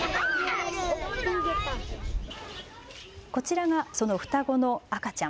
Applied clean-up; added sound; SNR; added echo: none; none; none; none.